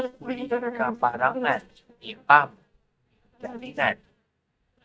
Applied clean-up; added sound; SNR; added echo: neural mask model DeepFilterNet 3.